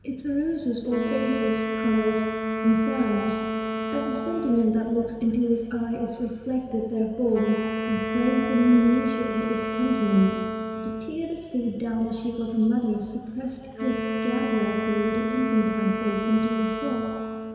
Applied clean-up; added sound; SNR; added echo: none; Wind instrument, woodwind instrument; 4 dB; reverberation time 2.5 s.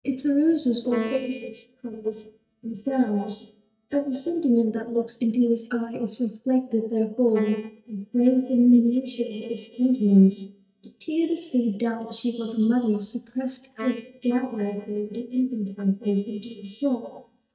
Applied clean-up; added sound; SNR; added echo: neural mask model DeepFilterNet 3.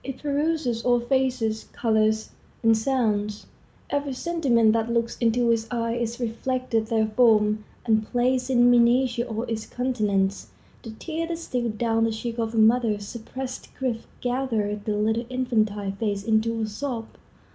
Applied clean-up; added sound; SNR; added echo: none; none; none; none.